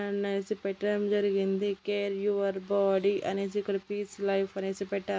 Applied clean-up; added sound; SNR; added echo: none; none; none; none.